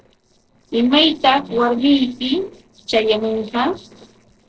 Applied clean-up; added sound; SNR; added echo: neural separator model SepFormer DNS4.